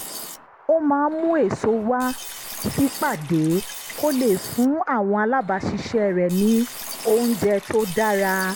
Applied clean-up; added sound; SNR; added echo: none; Liquid; 14 dB; none.